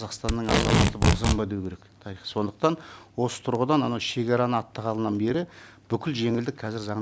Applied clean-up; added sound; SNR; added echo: none; Packing tape, duct tape; -4 dB; none.